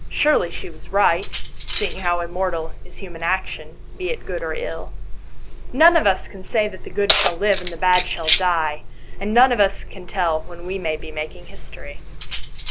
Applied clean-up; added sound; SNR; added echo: none; Keys jangling; 3 dB; none.